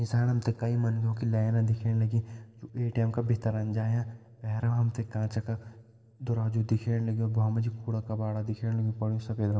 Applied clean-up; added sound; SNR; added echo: none; none; none; reverberation time 1.8 s.